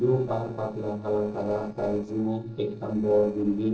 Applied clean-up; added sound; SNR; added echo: neural separator model SepFormer DNS4.